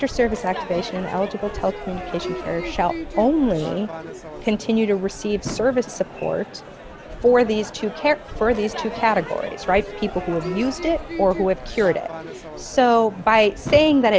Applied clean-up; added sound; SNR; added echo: none; Crowd / Fireworks; 11 dB; none.